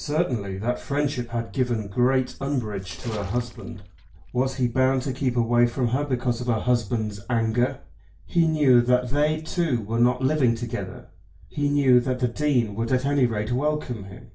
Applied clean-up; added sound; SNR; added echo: none; Splash, splatter; 20 dB; reverberation time 0.3 s.